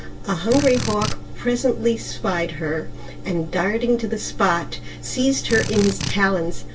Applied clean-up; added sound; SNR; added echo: none; Drill; 5 dB; reverberation time 0.1 s.